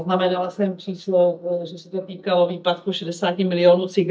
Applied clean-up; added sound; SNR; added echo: neural mask model DeepFilterNet 3.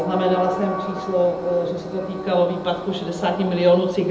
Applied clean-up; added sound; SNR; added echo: none; Train; 10 dB; reverberation time 0.7 s.